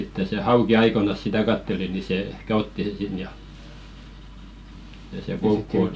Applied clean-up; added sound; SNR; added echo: none; none; none; none.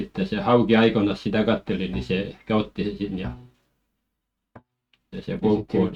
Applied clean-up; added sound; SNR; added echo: neural mask model RNNoise.